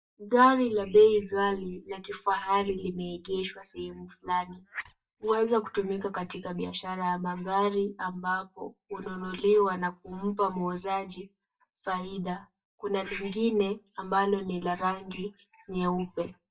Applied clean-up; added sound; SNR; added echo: neural mask model DeepFilterNet 3.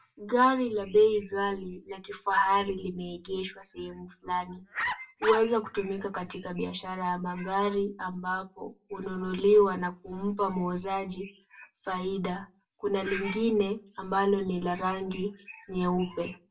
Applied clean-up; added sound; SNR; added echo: none; Bark; 5 dB; reverberation time 0.2 s.